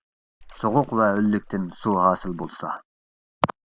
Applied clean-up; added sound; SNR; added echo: none; Splash, splatter; 19 dB; none.